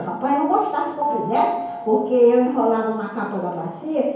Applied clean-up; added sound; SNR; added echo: none; Telephone; 8 dB; reverberation time 1.0 s.